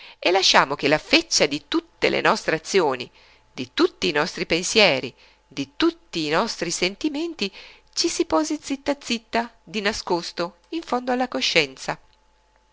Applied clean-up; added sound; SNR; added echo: none; none; none; none.